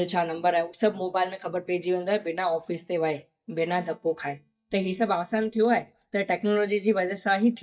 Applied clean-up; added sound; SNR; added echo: neural mask model DeepFilterNet 3.